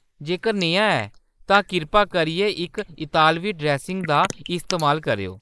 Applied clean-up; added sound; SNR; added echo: neural mask model Resemble Enhance denoiser.